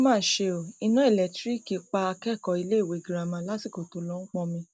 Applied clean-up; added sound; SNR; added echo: none; none; none; none.